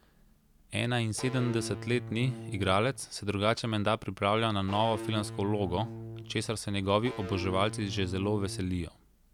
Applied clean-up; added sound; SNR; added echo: none; Electric guitar / Bass guitar; 10 dB; none.